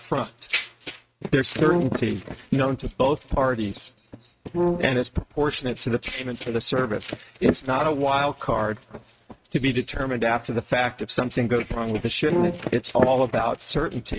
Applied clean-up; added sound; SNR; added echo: neural mask model RNNoise.